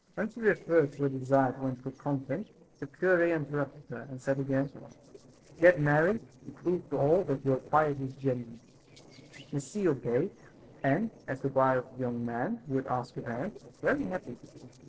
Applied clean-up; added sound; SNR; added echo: neural separator model SepFormer DNS4.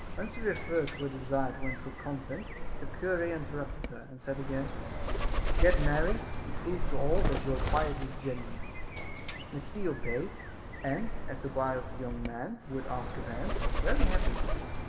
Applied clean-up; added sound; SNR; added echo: none; Bird; -4 dB; reverberation time 1.5 s.